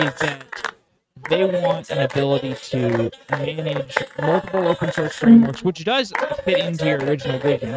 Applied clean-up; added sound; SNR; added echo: neural mask model RNNoise.